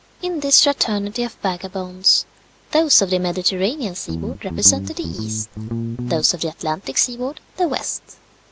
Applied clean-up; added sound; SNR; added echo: none; Guitar; 5 dB; none.